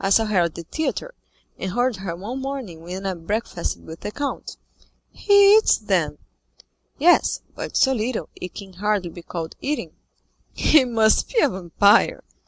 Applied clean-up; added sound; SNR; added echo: none; none; none; none.